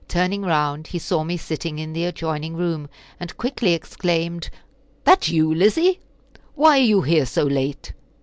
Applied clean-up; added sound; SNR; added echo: none; none; none; none.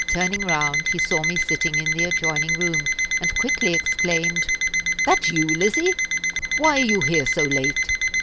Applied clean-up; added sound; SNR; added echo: none; Alarm; -3 dB; none.